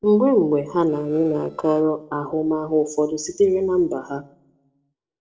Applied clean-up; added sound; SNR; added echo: neural separator model SepFormer DNS4.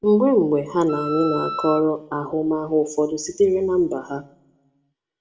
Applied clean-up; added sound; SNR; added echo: none; Wind instrument, woodwind instrument; 8 dB; reverberation time 0.5 s.